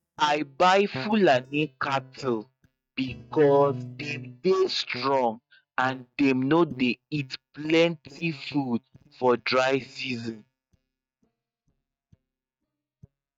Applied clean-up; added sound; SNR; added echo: neural mask model DeepFilterNet 3.